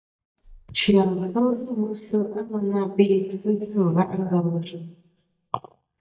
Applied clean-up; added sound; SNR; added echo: neural mask model DeepFilterNet 3.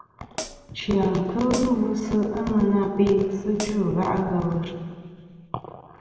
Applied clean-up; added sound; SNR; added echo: none; Hi-hat; 12 dB; reverberation time 1.9 s.